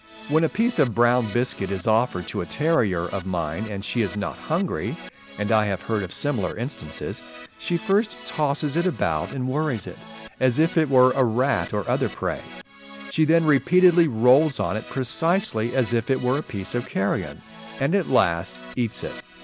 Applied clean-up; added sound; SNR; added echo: none; Keyboard (musical); 18 dB; none.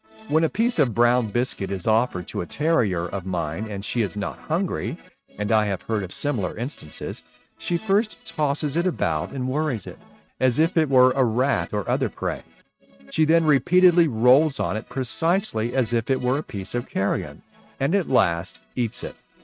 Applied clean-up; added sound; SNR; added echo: neural mask model RNNoise.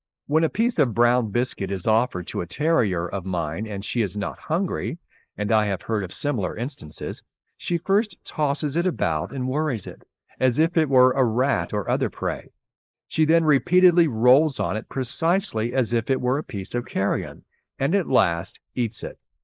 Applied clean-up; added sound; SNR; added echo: neural mask model Resemble Enhance denoiser.